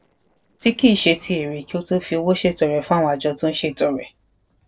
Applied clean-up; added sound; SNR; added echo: neural separator model SepFormer DNS4.